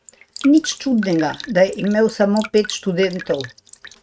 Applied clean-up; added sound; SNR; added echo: neural mask model RNNoise.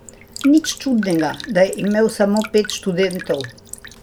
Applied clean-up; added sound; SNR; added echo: none; Drip; 17 dB; none.